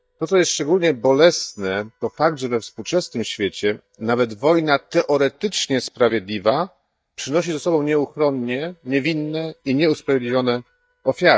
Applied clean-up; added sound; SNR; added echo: neural mask model DeepFilterNet 3.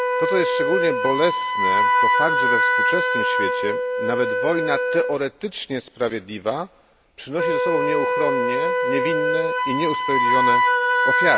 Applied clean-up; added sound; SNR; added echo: none; Wind instrument, woodwind instrument; -4 dB; none.